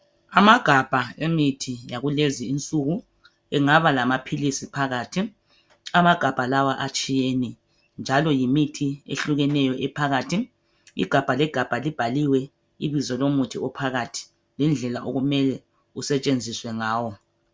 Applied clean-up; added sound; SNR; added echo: none; none; none; none.